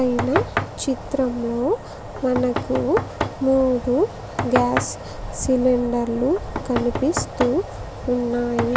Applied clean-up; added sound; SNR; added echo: none; Knock; 7 dB; none.